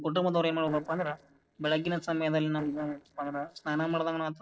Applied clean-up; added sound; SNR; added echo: neural separator model SepFormer DNS4.